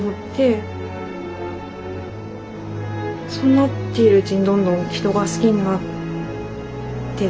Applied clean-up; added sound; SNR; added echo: none; none; none; none.